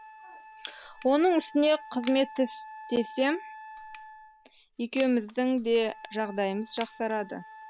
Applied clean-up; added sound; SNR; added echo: none; Wind instrument, woodwind instrument + Crushing; 17 dB; none.